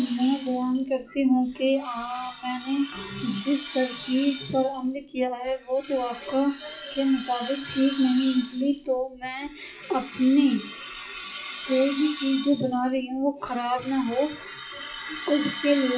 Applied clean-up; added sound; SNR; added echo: classical method WPE with log-MMSE.